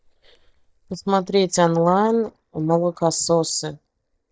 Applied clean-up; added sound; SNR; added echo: neural mask model DeepFilterNet 3.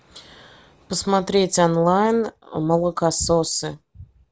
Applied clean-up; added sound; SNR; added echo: none; none; none; none.